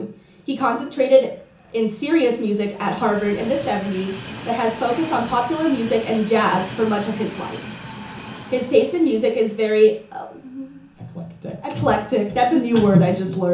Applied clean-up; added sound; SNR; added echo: none; Train; 17 dB; reverberation time 0.7 s.